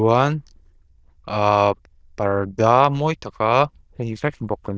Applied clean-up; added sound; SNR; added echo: neural diffusion model UNIVERSE++.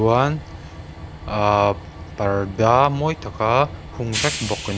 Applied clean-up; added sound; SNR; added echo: none; Train; 11 dB; none.